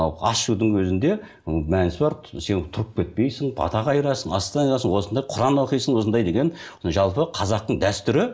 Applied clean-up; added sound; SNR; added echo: none; none; none; none.